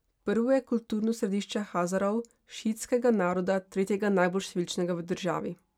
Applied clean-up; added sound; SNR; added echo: none; none; none; none.